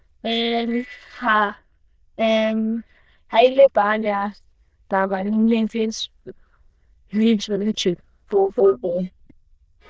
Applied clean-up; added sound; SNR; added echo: neural diffusion model UNIVERSE++.